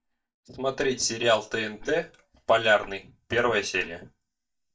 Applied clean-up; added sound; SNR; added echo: neural mask model DeepFilterNet 3.